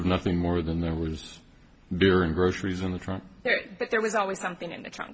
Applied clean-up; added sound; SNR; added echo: none; none; none; none.